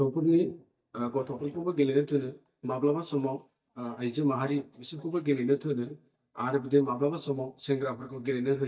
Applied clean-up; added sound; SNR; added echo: neural mask model DeepFilterNet 3.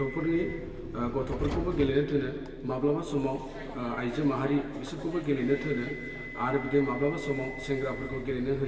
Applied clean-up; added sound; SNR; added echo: none; Subway, metro, underground; 10 dB; reverberation time 2.6 s.